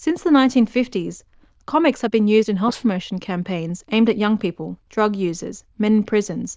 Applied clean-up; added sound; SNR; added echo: neural diffusion model UNIVERSE++.